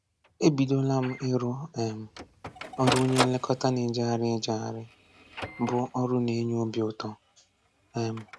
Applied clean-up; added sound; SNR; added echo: none; Printer; 9 dB; none.